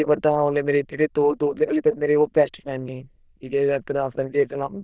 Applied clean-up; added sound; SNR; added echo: neural diffusion model UNIVERSE++.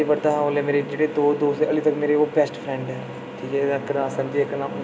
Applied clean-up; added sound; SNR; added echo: none; none; none; none.